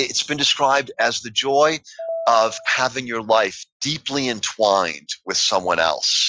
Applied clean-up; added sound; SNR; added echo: classical method Wiener filter.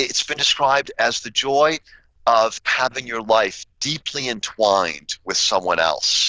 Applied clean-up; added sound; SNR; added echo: neural diffusion model UNIVERSE++.